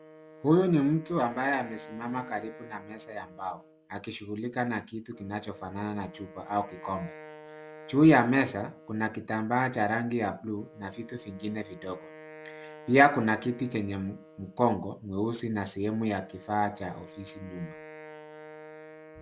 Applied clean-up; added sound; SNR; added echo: none; Wind instrument, woodwind instrument; 19 dB; none.